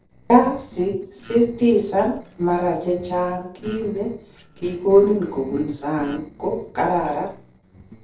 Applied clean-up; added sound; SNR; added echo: neural separator model SepFormer DNS4.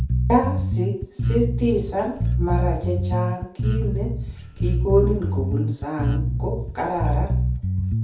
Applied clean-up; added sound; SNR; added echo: none; Bass guitar; -3 dB; reverberation time 0.6 s.